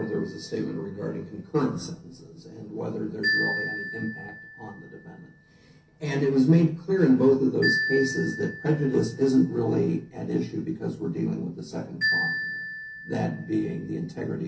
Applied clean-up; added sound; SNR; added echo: none; Marimba, xylophone; 8 dB; reverberation time 0.3 s.